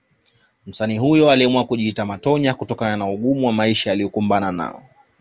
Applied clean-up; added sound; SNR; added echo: none; none; none; none.